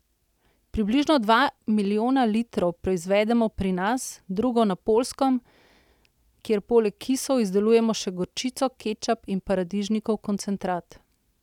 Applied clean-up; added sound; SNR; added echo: none; none; none; none.